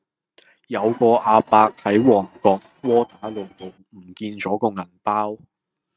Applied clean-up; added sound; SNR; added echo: neural mask model RNNoise.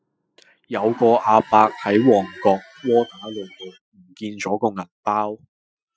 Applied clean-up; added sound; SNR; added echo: classical method Wiener filter.